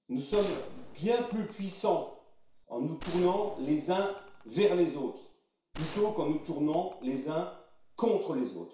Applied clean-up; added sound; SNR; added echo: none; Gunshot, gunfire; 14 dB; reverberation time 0.6 s.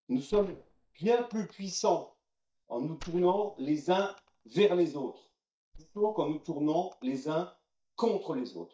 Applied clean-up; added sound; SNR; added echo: neural mask model DeepFilterNet 3.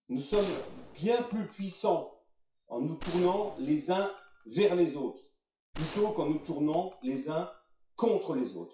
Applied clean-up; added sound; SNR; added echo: classical method WPE with log-MMSE.